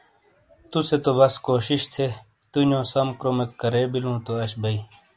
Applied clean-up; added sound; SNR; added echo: none; none; none; none.